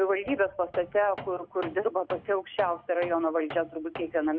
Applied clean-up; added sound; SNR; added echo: none; Tools; 16 dB; none.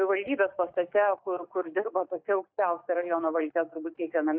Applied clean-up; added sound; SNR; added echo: neural mask model DeepFilterNet 3.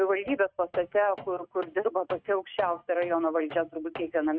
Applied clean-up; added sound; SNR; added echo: neural mask model RNNoise.